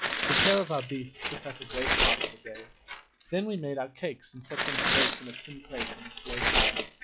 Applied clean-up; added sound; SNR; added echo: classical method log-MMSE.